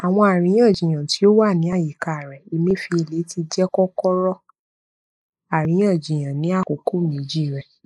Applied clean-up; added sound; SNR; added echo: neural mask model Resemble Enhance denoiser.